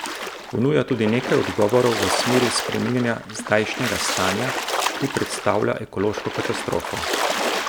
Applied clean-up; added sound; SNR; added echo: none; Splash, splatter; 4 dB; none.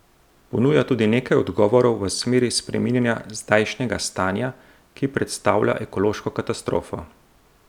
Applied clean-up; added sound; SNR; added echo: none; none; none; none.